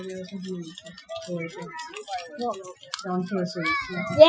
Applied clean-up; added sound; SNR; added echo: classical method Wiener filter.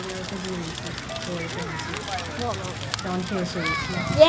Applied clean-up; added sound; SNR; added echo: none; Crackle; 3 dB; none.